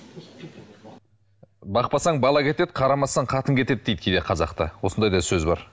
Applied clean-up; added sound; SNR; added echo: none; none; none; none.